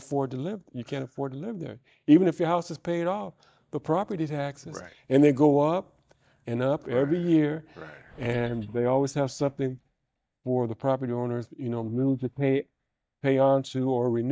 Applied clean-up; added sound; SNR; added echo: neural mask model DeepFilterNet 3.